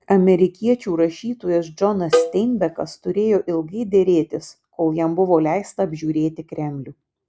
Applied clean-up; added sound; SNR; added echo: none; Cowbell; 5 dB; none.